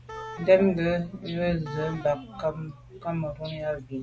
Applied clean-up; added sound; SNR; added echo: none; Wind instrument, woodwind instrument; 15 dB; none.